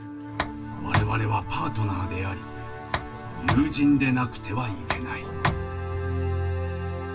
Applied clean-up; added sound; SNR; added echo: none; Tick; 5 dB; reverberation time 0.2 s.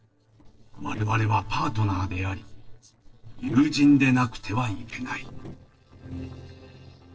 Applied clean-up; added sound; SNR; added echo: neural separator model SepFormer DNS4.